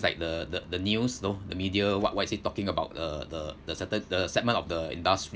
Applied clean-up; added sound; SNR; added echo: none; none; none; none.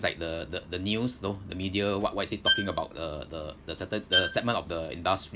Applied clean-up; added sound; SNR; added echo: none; Bowed string instrument; -1 dB; none.